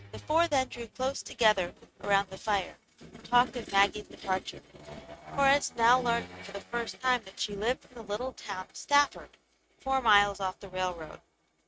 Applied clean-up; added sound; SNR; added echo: neural mask model RNNoise.